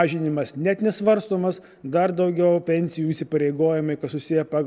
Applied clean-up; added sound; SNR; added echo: none; none; none; none.